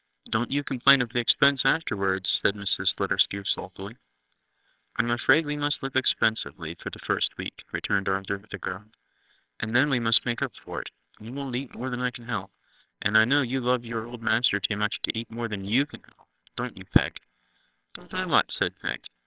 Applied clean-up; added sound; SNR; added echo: neural separator model SepFormer WHAMR!.